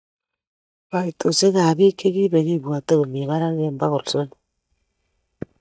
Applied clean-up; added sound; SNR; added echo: neural mask model DeepFilterNet 3.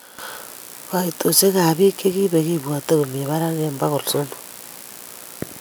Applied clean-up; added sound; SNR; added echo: none; none; none; none.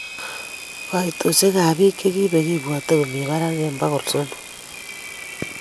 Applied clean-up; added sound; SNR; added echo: none; Engine; 15 dB; none.